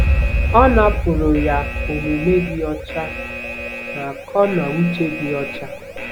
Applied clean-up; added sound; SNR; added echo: none; Alarm; 2 dB; none.